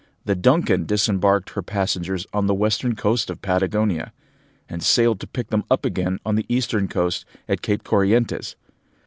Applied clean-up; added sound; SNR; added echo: none; none; none; none.